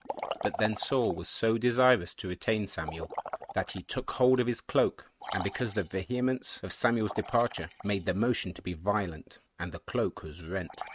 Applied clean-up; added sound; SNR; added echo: neural mask model RNNoise.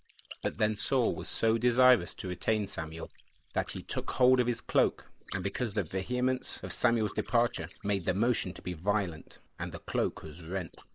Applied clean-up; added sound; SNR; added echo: neural mask model Resemble Enhance denoiser.